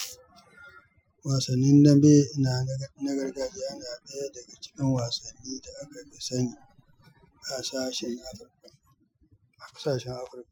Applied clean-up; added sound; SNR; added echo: classical method Wiener filter.